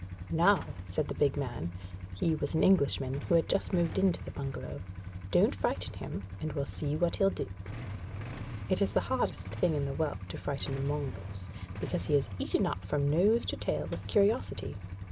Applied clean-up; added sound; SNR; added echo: none; Idling / Engine starting / Motorcycle / Accelerating, revving, vroom; 8 dB; none.